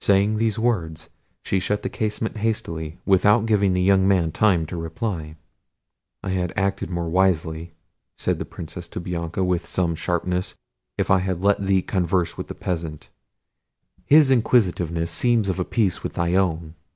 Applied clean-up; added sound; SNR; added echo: none; none; none; none.